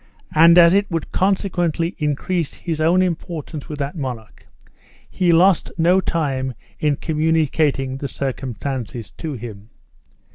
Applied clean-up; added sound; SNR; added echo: none; none; none; none.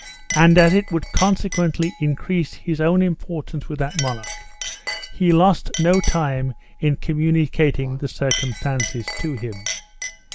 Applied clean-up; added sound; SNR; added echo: none; Chink, clink; 13 dB; none.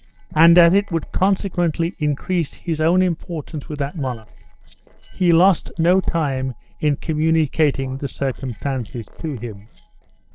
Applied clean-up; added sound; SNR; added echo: neural separator model SepFormer DNS4.